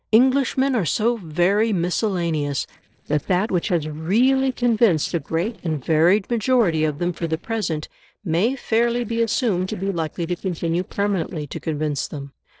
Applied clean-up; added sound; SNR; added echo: neural separator model SepFormer DNS4.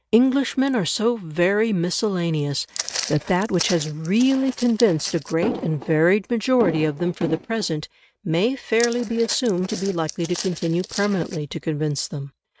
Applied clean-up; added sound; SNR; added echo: neural mask model RNNoise.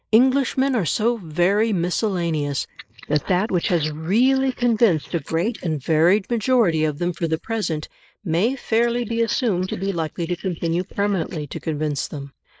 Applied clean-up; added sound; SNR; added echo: neural mask model Resemble Enhance denoiser.